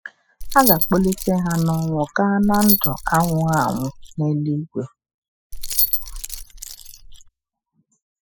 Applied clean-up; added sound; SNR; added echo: classical method spectral subtraction.